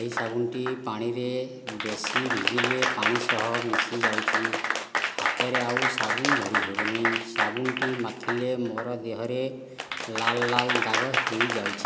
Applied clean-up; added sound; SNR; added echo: none; Applause / Crowd; -2 dB; none.